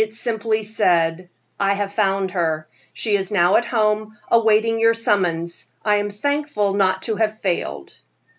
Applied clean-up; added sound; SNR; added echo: none; none; none; none.